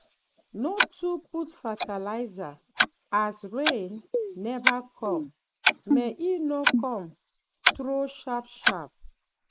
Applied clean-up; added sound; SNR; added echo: neural mask model Resemble Enhance denoiser.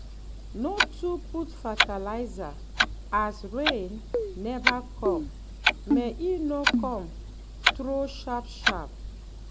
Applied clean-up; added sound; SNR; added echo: none; Keyboard (musical) + Clock; -3 dB; none.